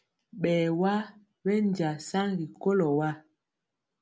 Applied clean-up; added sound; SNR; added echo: none; none; none; none.